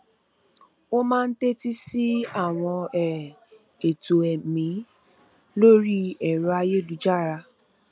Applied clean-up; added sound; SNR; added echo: none; none; none; none.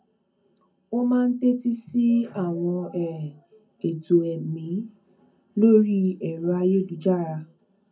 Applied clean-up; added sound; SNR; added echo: none; none; none; reverberation time 0.3 s.